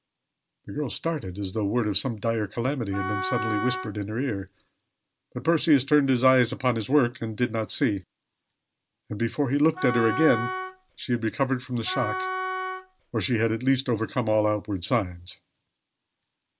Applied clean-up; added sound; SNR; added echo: none; Wind instrument, woodwind instrument; 7 dB; none.